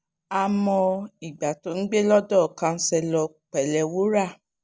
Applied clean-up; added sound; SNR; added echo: none; none; none; none.